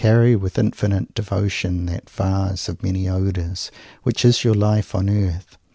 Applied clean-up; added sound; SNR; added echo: none; none; none; none.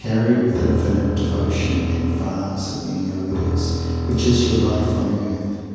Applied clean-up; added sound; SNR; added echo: none; Bowed string instrument; 3 dB; reverberation time 2.1 s.